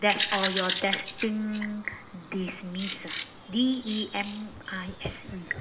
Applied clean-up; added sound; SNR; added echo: none; Bird vocalization, bird call, bird song; 5 dB; reverberation time 1.3 s.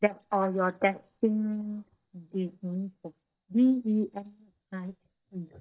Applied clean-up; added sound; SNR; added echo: neural mask model DeepFilterNet 3.